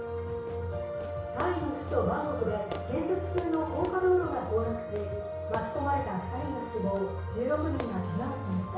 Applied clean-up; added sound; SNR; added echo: none; Fireworks; 17 dB; reverberation time 0.6 s.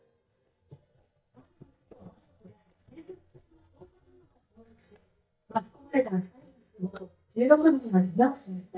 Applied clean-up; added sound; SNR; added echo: neural mask model DeepFilterNet 3.